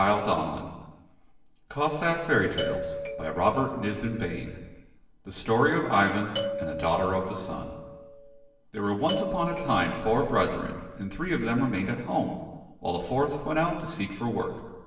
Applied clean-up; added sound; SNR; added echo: none; Doorbell; 8 dB; reverberation time 1.2 s.